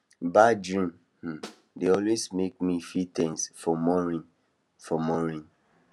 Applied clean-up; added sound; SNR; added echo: none; Snare drum; 18 dB; none.